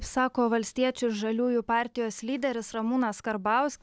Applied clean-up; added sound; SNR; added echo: none; none; none; none.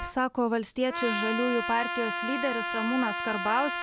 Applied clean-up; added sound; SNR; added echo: none; Trumpet; 4 dB; none.